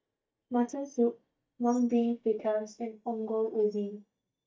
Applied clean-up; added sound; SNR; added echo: neural mask model DeepFilterNet 3.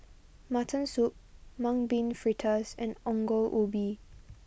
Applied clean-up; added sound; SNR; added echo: none; none; none; none.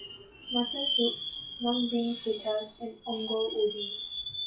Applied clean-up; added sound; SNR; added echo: classical method WPE with log-MMSE.